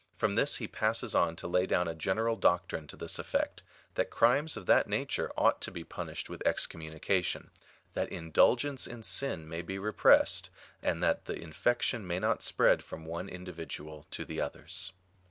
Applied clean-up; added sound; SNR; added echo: none; none; none; none.